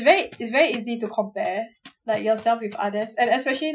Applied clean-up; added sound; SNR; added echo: classical method Wiener filter.